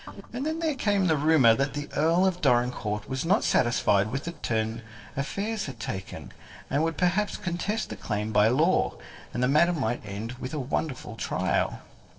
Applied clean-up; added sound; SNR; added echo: neural separator model SepFormer DNS4.